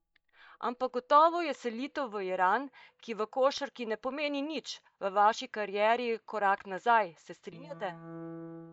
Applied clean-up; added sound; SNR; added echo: neural mask model DeepFilterNet 3.